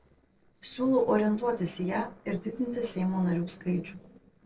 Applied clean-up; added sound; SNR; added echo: neural separator model SepFormer DNS4.